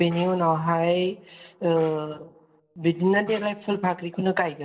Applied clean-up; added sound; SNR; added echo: neural separator model SepFormer DNS4.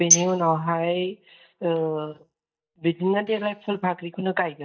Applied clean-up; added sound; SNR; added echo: neural mask model DeepFilterNet 3.